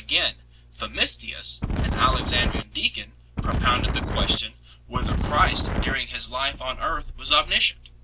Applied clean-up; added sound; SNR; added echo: none; Wind; -2 dB; none.